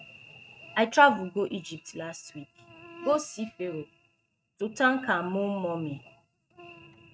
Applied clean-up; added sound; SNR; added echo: neural mask model RNNoise.